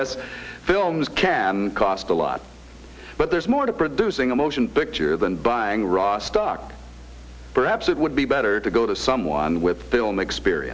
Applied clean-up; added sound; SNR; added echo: none; none; none; none.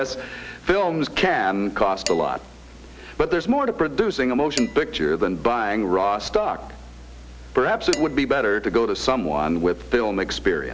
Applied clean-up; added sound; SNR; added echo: none; Dishes, pots, and pans; 18 dB; none.